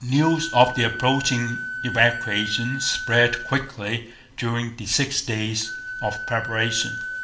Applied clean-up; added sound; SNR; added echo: none; Wind instrument, woodwind instrument; 9 dB; reverberation time 0.7 s.